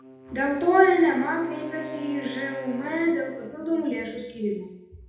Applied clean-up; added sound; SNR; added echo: none; Wind instrument, woodwind instrument; 17 dB; reverberation time 0.8 s.